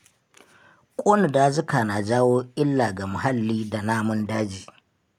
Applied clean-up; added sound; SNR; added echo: none; none; none; none.